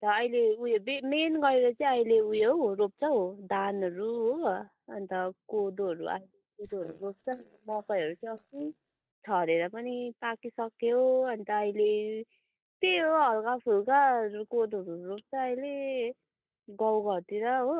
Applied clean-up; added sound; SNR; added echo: neural mask model DeepFilterNet 3.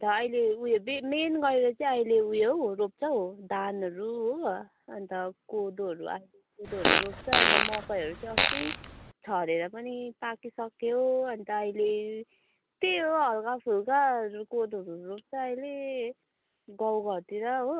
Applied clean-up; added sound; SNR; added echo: none; Fart; -2 dB; none.